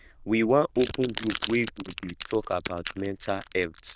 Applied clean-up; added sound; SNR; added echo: neural diffusion model UNIVERSE++.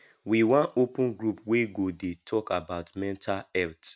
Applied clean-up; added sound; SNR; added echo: none; none; none; none.